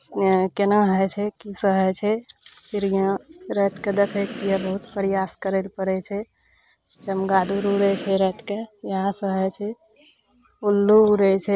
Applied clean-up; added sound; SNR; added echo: none; Breathing; 14 dB; none.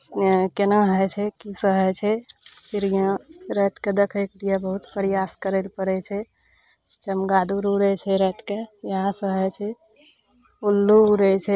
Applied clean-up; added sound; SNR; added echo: none; none; none; none.